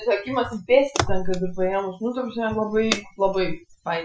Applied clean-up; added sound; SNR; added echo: classical method Wiener filter.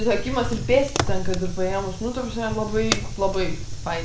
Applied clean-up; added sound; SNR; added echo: none; Fire; 1 dB; none.